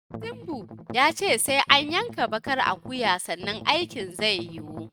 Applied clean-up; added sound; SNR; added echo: neural mask model RNNoise.